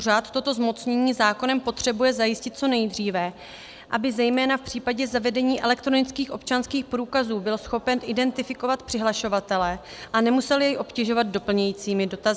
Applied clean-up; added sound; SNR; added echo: none; none; none; none.